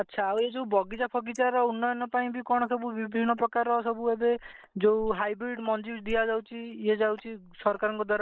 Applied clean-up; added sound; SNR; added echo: neural mask model Resemble Enhance denoiser.